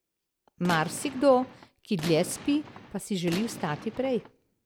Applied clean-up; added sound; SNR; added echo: none; Gunshot, gunfire; 13 dB; none.